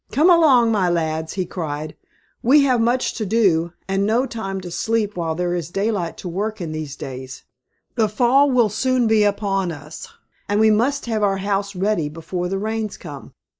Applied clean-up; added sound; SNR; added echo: neural mask model Resemble Enhance denoiser.